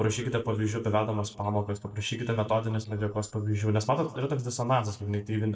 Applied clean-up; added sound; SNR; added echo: neural mask model DeepFilterNet 3.